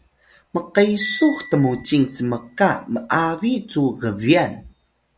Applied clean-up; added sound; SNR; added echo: none; Marimba, xylophone; 17 dB; none.